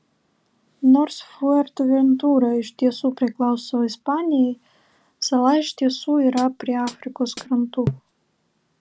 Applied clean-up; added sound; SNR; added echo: none; Hi-hat; 12 dB; none.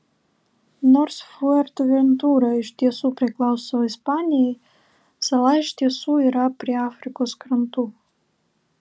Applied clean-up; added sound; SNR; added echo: none; none; none; none.